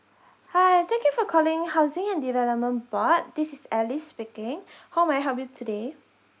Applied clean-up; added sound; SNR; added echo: none; none; none; none.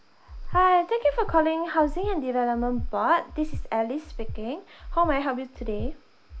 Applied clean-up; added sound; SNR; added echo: none; Breathing; 8 dB; none.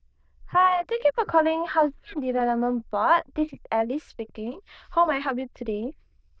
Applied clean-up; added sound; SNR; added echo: neural diffusion model UNIVERSE++.